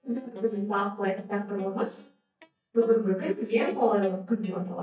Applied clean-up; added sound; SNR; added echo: neural mask model DeepFilterNet 3.